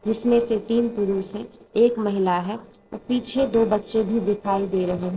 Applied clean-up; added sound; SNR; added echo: neural separator model SepFormer DNS4.